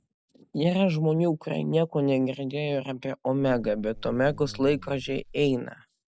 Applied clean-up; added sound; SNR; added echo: none; Buzz; 16 dB; none.